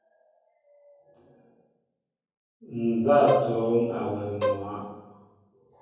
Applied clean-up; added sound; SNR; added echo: none; Bowed string instrument; 4 dB; reverberation time 1.3 s.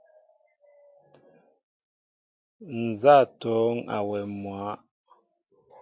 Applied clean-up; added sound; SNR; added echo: none; none; none; none.